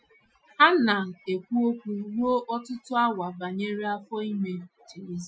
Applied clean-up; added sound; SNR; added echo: classical method Wiener filter.